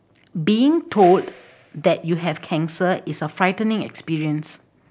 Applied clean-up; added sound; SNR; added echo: none; Whoosh, swoosh, swish; 20 dB; none.